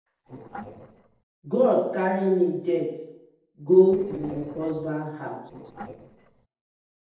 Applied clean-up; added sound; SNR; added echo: neural separator model SepFormer DNS4.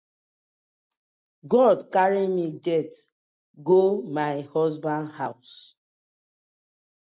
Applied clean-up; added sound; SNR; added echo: none; none; none; none.